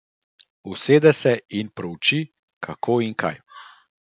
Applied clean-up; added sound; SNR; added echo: none; none; none; none.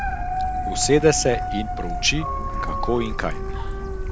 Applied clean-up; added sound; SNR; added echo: none; Dog + Stream / Bird; 1 dB; none.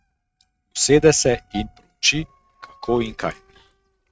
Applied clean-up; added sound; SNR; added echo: neural mask model RNNoise.